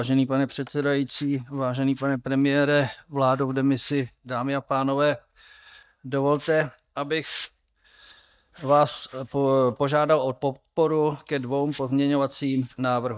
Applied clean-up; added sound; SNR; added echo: neural mask model DeepFilterNet 3.